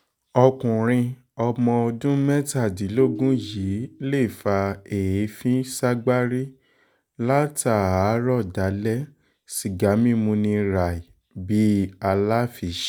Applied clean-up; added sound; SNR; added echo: none; Tabla; 16 dB; none.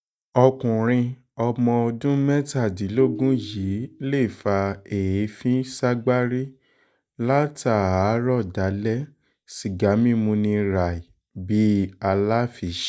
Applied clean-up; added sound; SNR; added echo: neural mask model DeepFilterNet 3.